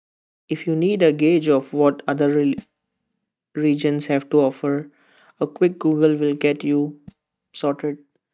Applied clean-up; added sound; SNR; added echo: neural mask model DeepFilterNet 3.